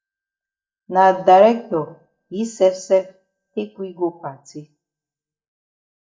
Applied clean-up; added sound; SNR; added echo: neural mask model DeepFilterNet 3.